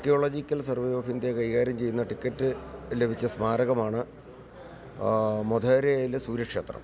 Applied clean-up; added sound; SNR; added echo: none; none; none; none.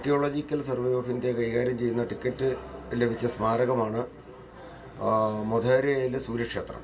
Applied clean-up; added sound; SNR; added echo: none; none; none; reverberation time 0.2 s.